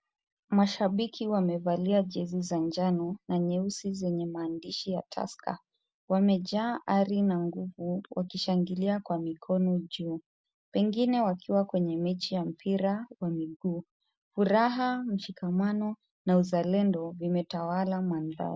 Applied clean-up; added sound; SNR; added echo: none; none; none; none.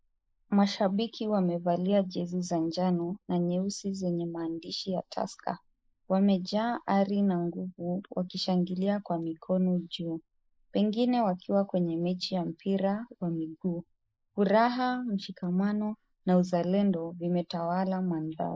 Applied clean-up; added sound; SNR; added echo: neural mask model Resemble Enhance denoiser.